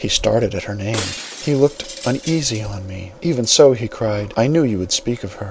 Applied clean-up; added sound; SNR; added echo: none; Shatter; 15 dB; none.